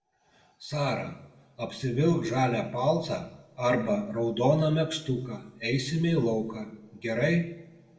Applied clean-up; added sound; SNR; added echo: none; none; none; reverberation time 0.7 s.